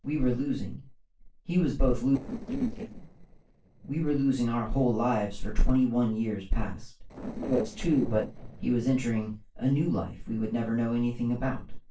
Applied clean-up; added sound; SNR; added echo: neural separator model SepFormer DNS4.